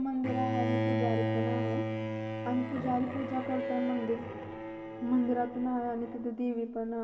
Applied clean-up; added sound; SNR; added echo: none; Bowed string instrument; 2 dB; reverberation time 2.3 s.